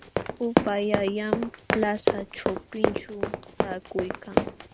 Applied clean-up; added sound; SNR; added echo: none; Run; -2 dB; none.